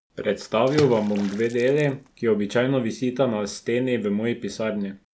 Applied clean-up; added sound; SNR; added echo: none; Water / Splash, splatter; 16 dB; none.